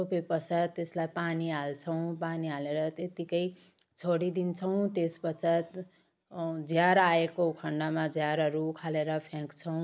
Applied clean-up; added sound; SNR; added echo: none; none; none; none.